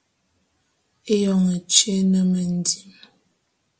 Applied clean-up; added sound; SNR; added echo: none; none; none; none.